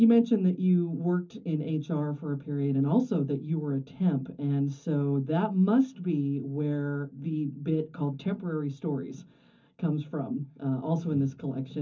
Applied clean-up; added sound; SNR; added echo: none; none; none; reverberation time 0.3 s.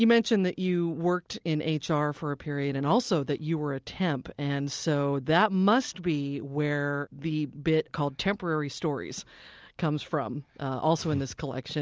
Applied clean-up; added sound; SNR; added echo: none; none; none; none.